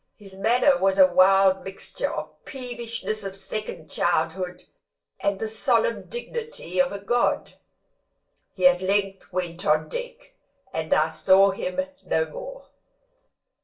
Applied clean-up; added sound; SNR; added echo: none; none; none; reverberation time 0.2 s.